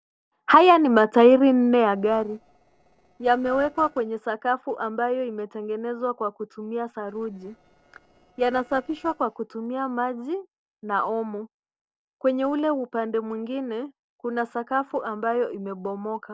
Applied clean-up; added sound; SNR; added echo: neural separator model SepFormer DNS4.